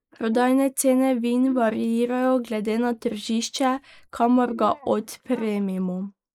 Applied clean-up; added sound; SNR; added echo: neural mask model Resemble Enhance denoiser.